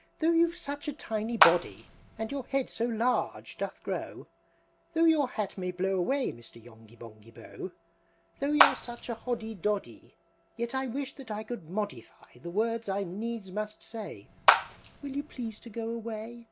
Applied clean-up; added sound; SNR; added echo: none; Water / Splash, splatter; -3 dB; none.